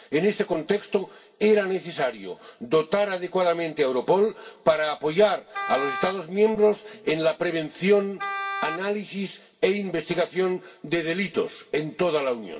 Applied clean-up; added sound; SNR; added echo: none; Wind instrument, woodwind instrument; 8 dB; reverberation time 0.2 s.